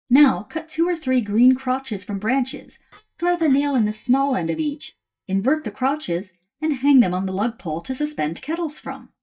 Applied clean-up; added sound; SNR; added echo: neural mask model DeepFilterNet 3.